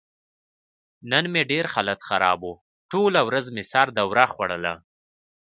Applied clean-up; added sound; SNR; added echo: none; none; none; none.